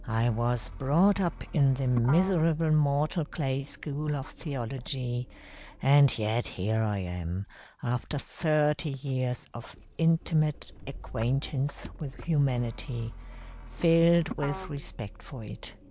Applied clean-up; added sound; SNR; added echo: none; Motor vehicle (road); 16 dB; none.